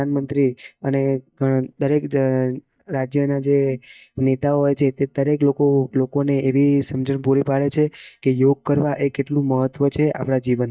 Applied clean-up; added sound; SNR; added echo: neural mask model DeepFilterNet 3.